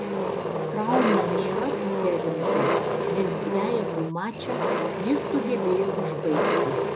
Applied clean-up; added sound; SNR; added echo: none; Engine; -3 dB; none.